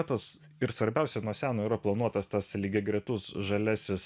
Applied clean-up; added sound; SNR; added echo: none; none; none; none.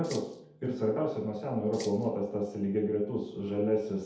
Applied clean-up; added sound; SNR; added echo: none; Rattle (instrument); 17 dB; reverberation time 0.8 s.